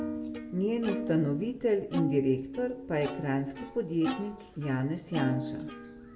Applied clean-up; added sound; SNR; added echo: none; Plucked string instrument; 6 dB; reverberation time 0.6 s.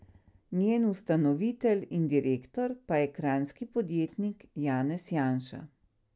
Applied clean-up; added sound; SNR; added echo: none; none; none; none.